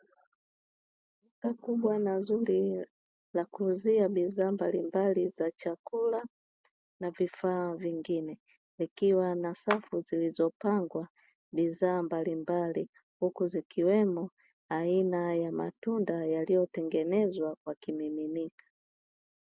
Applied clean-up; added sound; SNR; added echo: none; Clapping; 10 dB; none.